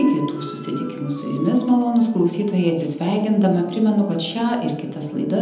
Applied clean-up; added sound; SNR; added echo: none; none; none; reverberation time 0.8 s.